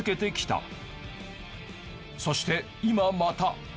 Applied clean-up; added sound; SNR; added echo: none; none; none; none.